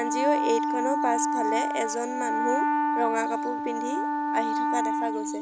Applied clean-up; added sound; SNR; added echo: none; Wind instrument, woodwind instrument; -4 dB; none.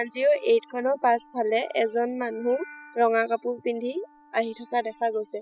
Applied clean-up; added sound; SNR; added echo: classical method spectral subtraction.